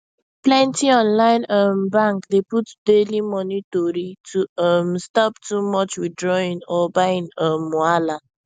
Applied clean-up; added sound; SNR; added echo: none; none; none; none.